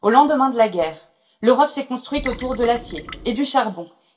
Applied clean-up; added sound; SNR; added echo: none; Trickle, dribble / Water tap, faucet; 14 dB; reverberation time 0.2 s.